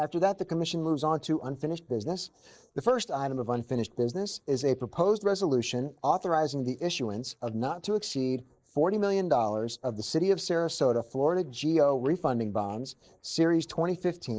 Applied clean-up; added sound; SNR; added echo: neural mask model Resemble Enhance denoiser.